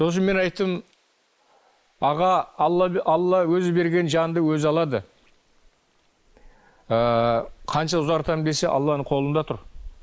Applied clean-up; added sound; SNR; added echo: neural mask model Resemble Enhance denoiser.